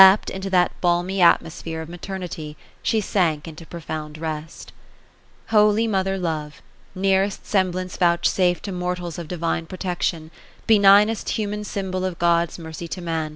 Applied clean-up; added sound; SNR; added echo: none; none; none; none.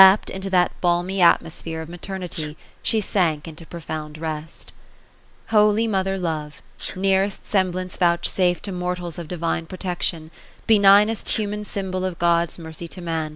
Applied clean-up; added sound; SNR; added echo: none; Sneeze; 20 dB; none.